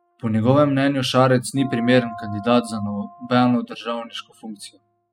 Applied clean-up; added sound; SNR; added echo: classical method spectral subtraction.